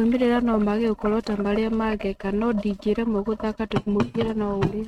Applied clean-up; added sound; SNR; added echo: neural mask model RNNoise.